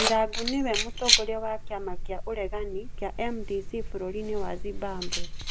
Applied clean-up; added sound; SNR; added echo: none; Keys jangling; -2 dB; none.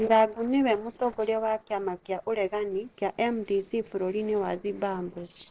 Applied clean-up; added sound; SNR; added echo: neural separator model SepFormer DNS4.